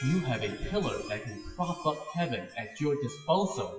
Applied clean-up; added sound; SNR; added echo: classical method WPE with log-MMSE.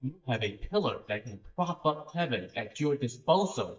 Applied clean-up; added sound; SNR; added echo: neural mask model DeepFilterNet 3.